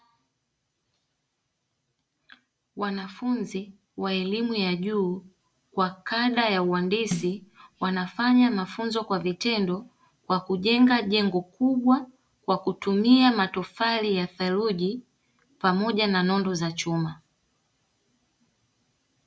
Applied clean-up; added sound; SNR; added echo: none; Snare drum; 10 dB; none.